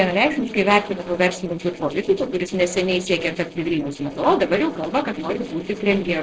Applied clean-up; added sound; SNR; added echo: neural separator model SepFormer DNS4.